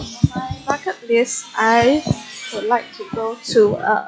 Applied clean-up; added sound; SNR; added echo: classical method log-MMSE.